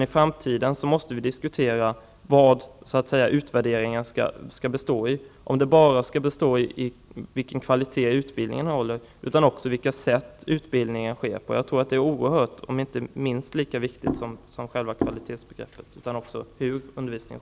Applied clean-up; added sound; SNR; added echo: none; none; none; none.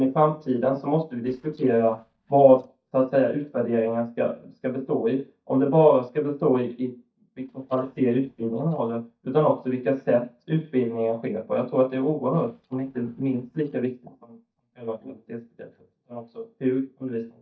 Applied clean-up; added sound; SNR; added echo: neural mask model DeepFilterNet 3.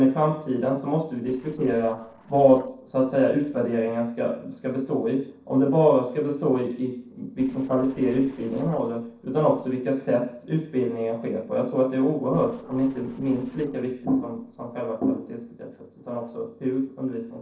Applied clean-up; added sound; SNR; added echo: neural separator model SepFormer DNS4.